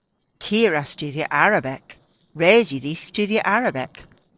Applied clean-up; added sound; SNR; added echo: neural separator model SepFormer DNS4.